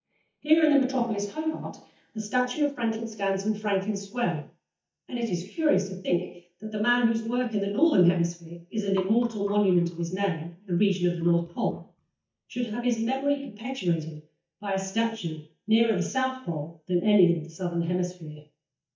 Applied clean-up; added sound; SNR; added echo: neural mask model DeepFilterNet 3.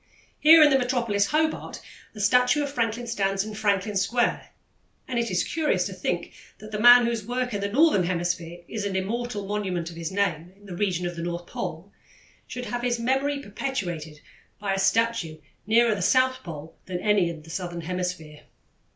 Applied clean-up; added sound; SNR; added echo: none; none; none; none.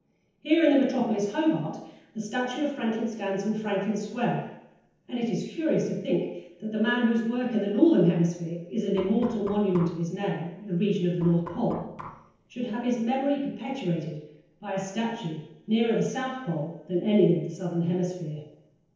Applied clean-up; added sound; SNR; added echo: neural separator model SepFormer DNS4.